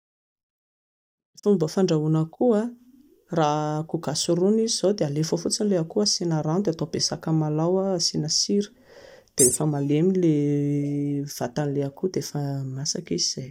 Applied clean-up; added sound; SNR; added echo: neural mask model DeepFilterNet 3.